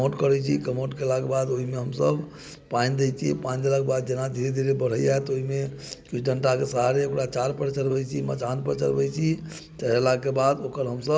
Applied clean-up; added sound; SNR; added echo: none; none; none; none.